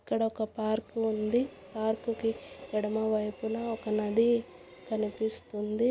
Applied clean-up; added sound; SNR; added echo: none; Train; 20 dB; none.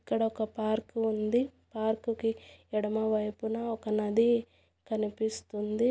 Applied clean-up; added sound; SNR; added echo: none; none; none; none.